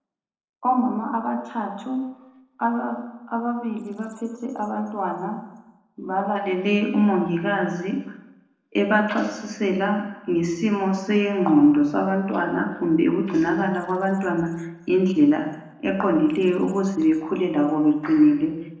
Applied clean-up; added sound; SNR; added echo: neural separator model SepFormer DNS4.